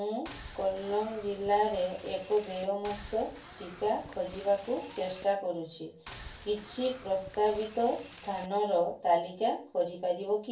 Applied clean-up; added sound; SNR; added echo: none; Boat, Water vehicle; 16 dB; reverberation time 0.3 s.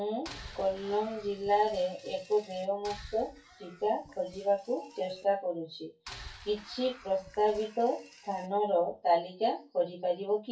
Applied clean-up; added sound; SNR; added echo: classical method WPE with log-MMSE.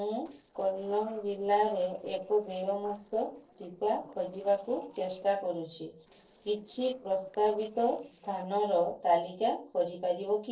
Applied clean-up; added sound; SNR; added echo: neural separator model SepFormer DNS4.